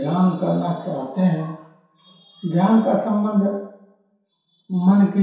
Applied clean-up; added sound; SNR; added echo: none; none; none; reverberation time 0.7 s.